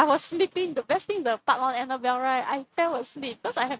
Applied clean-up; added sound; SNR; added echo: neural mask model RNNoise.